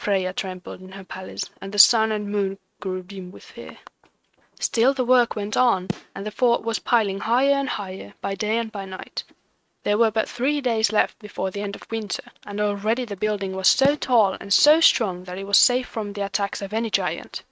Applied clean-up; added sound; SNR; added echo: neural mask model RNNoise.